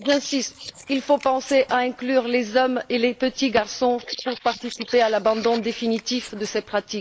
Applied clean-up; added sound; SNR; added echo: neural mask model Resemble Enhance denoiser.